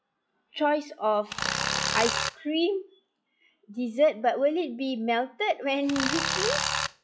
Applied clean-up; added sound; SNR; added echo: classical method log-MMSE.